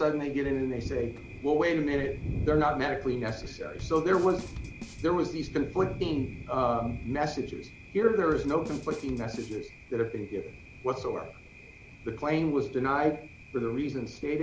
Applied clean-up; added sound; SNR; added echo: none; Bass drum / Snare drum / Drum kit + Thunder; 11 dB; none.